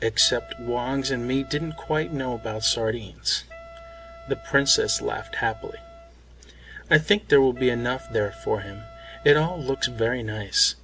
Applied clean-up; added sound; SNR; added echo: none; Wind instrument, woodwind instrument; 20 dB; none.